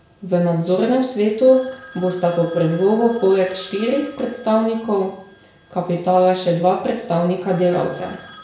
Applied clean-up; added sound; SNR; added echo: none; Telephone; 20 dB; reverberation time 0.7 s.